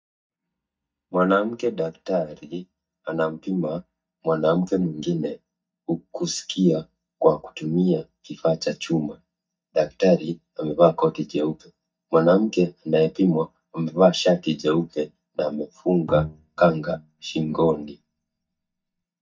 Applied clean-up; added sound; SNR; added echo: neural mask model DeepFilterNet 3.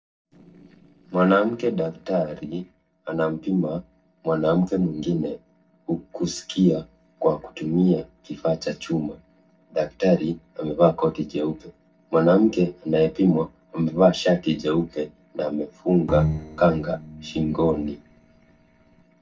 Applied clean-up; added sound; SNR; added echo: neural separator model SepFormer DNS4.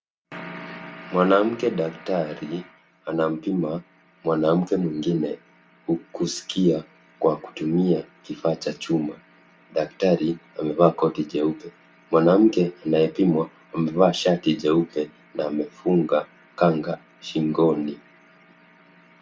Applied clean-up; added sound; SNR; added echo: none; none; none; none.